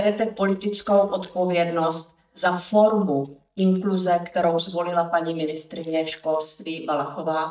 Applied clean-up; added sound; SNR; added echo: neural mask model DeepFilterNet 3.